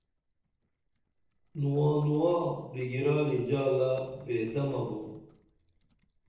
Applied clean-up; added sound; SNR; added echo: neural separator model SepFormer DNS4.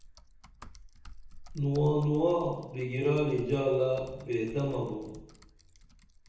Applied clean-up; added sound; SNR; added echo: none; Typing; 18 dB; reverberation time 0.8 s.